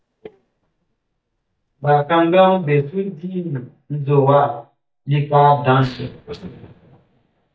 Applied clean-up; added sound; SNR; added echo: neural mask model DeepFilterNet 3.